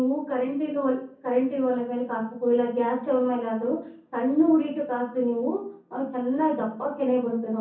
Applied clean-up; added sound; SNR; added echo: none; none; none; reverberation time 0.6 s.